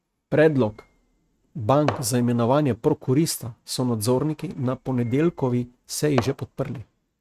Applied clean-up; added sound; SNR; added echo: neural mask model RNNoise.